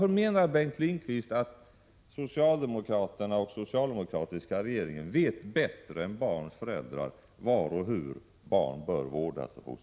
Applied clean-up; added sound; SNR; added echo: none; none; none; none.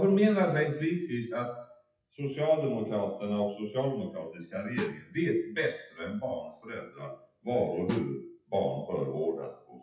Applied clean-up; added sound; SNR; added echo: classical method WPE with log-MMSE.